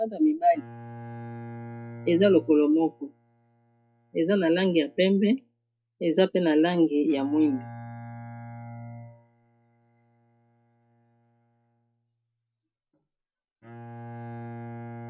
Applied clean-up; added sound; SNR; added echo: classical method log-MMSE.